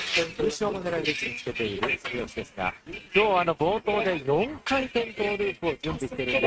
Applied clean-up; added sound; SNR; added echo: neural mask model RNNoise.